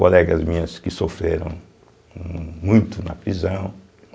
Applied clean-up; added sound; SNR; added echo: none; none; none; none.